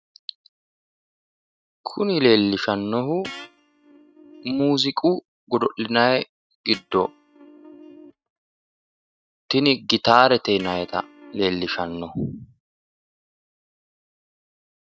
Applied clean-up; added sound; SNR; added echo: neural mask model RNNoise.